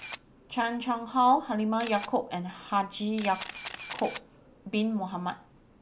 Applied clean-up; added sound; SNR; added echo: none; Camera; 16 dB; none.